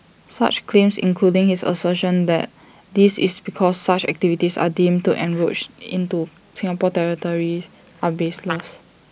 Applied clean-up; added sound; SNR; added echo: none; none; none; none.